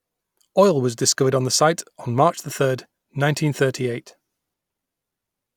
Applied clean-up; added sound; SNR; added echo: none; none; none; none.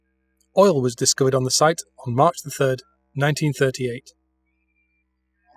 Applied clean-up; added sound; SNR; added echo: classical method spectral subtraction.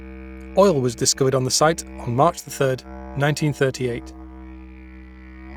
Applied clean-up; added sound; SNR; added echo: neural mask model RNNoise.